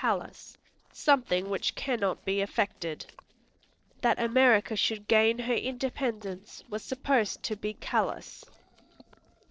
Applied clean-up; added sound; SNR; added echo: neural separator model SepFormer DNS4.